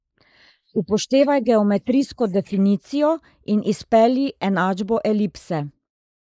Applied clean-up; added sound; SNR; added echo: neural mask model Resemble Enhance denoiser.